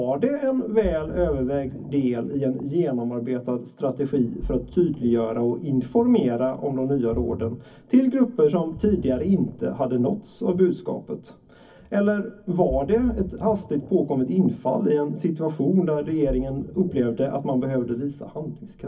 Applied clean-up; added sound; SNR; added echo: none; Ocean; 16 dB; reverberation time 0.3 s.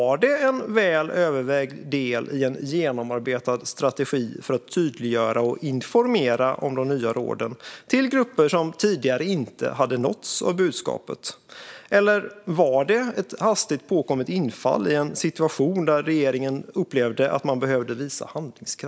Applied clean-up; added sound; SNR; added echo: none; none; none; none.